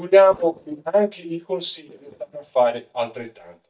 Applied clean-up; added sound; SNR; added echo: neural mask model DeepFilterNet 3.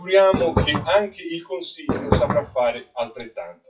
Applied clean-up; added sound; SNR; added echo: classical method WPE with log-MMSE.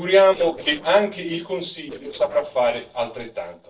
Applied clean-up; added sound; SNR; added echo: neural separator model SepFormer DNS4.